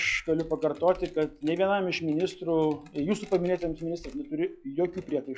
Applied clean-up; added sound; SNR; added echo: classical method log-MMSE.